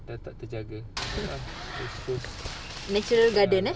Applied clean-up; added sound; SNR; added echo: none; Boat, Water vehicle; 9 dB; none.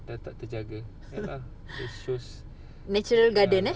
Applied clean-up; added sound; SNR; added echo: none; none; none; none.